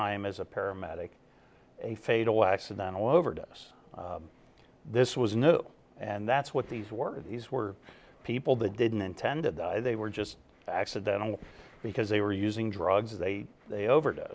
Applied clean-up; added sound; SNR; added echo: none; none; none; none.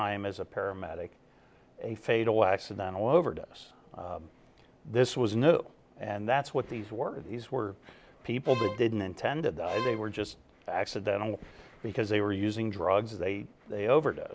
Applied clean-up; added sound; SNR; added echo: none; Bowed string instrument; 10 dB; none.